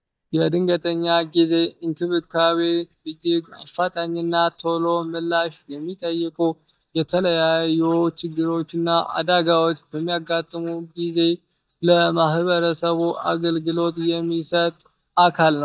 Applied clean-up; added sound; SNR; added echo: neural mask model DeepFilterNet 3.